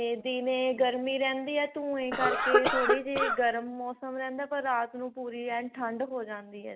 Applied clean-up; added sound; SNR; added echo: none; Cough; -3 dB; none.